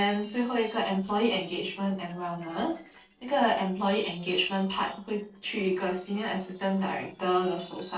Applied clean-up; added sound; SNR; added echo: neural separator model SepFormer DNS4.